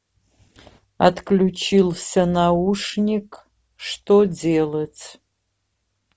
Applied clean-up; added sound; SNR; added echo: none; none; none; none.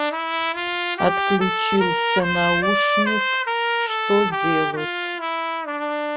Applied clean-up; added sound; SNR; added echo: none; Trumpet; -3 dB; none.